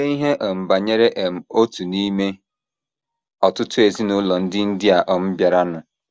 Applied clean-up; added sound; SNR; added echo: none; none; none; none.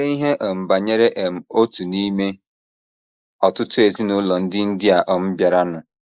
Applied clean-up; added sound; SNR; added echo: neural mask model Resemble Enhance denoiser.